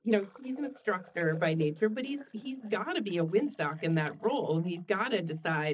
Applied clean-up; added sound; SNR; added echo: neural mask model DeepFilterNet 3.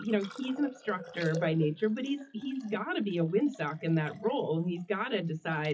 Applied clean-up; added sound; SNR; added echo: classical method WPE with log-MMSE.